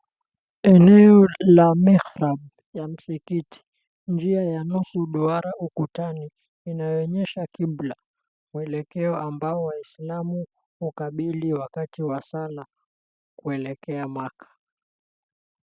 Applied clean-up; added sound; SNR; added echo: none; none; none; none.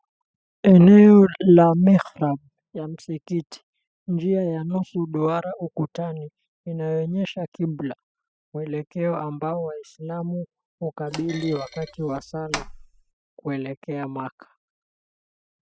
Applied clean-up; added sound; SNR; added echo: classical method spectral subtraction.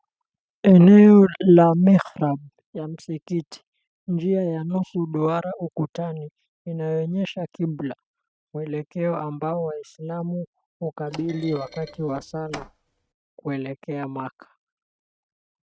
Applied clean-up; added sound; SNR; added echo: neural mask model RNNoise.